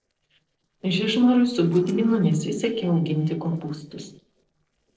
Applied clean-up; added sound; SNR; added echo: neural separator model SepFormer DNS4.